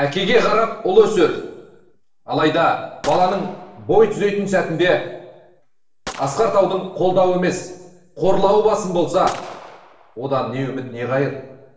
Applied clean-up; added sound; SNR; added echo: none; Gunshot, gunfire; 19 dB; reverberation time 0.8 s.